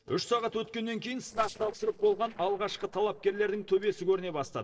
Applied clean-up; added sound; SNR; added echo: neural separator model SepFormer DNS4.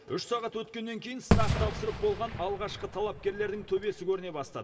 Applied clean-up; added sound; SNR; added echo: none; Fireworks; -1 dB; reverberation time 0.7 s.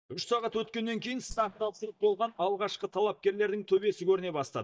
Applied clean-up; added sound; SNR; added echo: neural mask model DeepFilterNet 3.